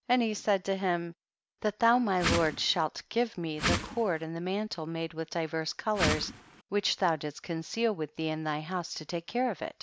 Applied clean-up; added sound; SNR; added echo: none; Whoosh, swoosh, swish; 2 dB; none.